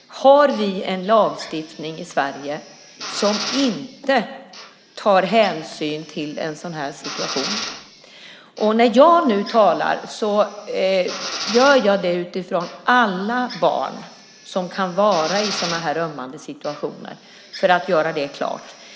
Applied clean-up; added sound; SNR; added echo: none; Drill; 14 dB; none.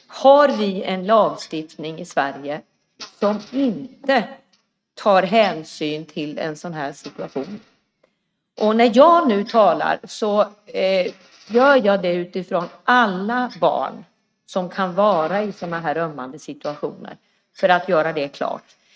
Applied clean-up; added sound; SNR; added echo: neural mask model RNNoise.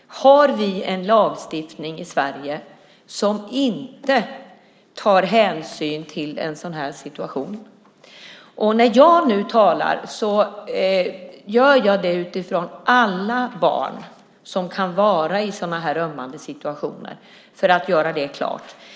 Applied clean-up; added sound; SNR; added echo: none; none; none; none.